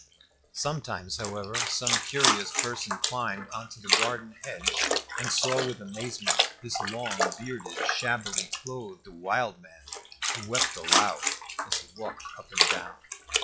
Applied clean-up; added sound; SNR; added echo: classical method log-MMSE.